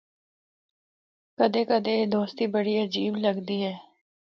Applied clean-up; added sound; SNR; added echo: none; none; none; none.